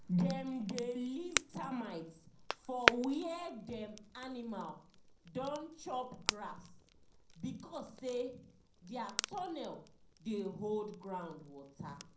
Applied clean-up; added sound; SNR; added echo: none; Crackle; 2 dB; reverberation time 0.5 s.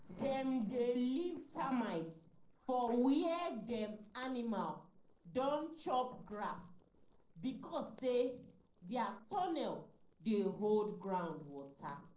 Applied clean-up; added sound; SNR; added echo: neural separator model SepFormer DNS4.